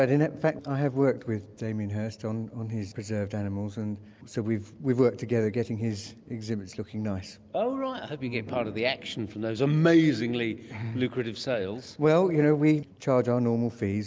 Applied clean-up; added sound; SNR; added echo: none; none; none; none.